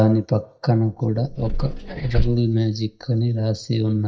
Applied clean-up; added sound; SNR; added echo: neural mask model DeepFilterNet 3.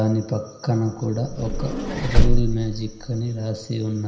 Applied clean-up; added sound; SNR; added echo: none; Vehicle; -3 dB; reverberation time 0.9 s.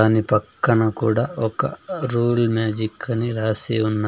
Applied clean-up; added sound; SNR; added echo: none; none; none; none.